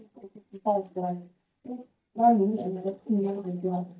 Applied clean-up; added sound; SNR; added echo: neural mask model DeepFilterNet 3.